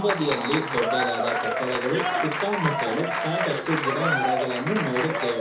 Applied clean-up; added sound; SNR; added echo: none; Applause / Crowd; 0 dB; reverberation time 0.4 s.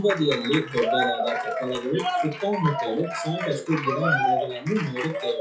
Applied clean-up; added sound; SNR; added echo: classical method WPE with log-MMSE.